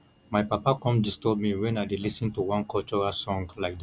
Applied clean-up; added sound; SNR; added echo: none; none; none; none.